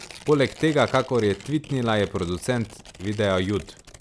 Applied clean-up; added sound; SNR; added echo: none; Tearing; 19 dB; none.